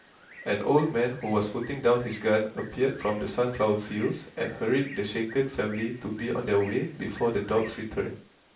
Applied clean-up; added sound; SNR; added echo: none; Bird; 20 dB; reverberation time 0.3 s.